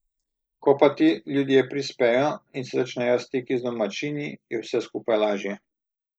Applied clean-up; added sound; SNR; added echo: neural mask model Resemble Enhance denoiser.